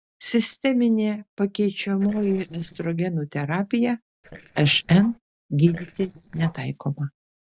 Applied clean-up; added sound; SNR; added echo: neural separator model SepFormer DNS4.